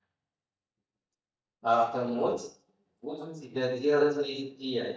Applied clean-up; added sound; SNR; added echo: neural mask model DeepFilterNet 3.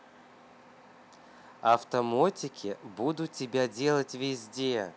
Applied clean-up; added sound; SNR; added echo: none; none; none; none.